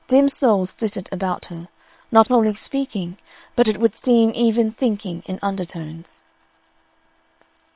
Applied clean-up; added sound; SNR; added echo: neural separator model SepFormer WHAM!.